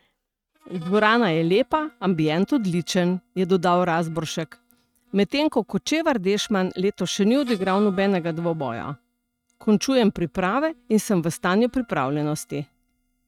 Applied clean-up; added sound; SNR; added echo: neural mask model RNNoise.